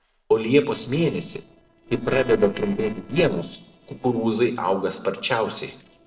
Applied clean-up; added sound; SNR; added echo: neural separator model SepFormer DNS4.